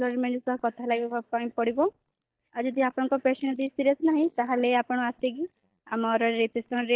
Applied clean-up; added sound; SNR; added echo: neural mask model DeepFilterNet 3.